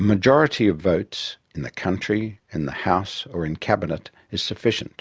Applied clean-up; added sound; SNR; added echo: none; none; none; none.